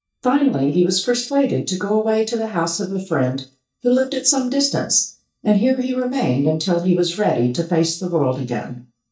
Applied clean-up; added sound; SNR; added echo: neural mask model DeepFilterNet 3.